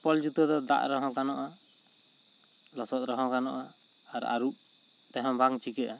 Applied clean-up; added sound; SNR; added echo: none; none; none; none.